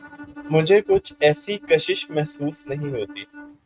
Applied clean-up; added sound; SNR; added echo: neural mask model RNNoise.